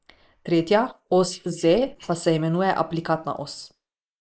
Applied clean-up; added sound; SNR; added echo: neural mask model Resemble Enhance denoiser.